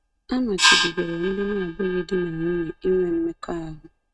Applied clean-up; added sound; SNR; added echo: neural mask model RNNoise.